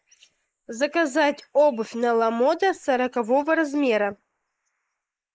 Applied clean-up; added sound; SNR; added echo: neural mask model Resemble Enhance denoiser.